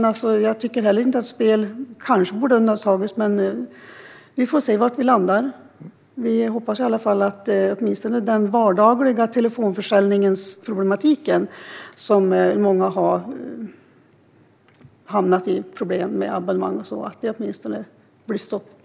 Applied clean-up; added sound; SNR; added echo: none; none; none; none.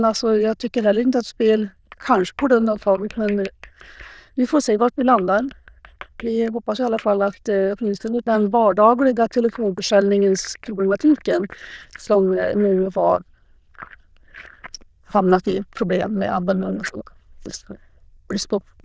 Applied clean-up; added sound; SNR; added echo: neural diffusion model UNIVERSE++.